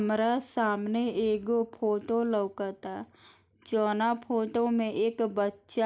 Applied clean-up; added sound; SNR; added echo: none; none; none; none.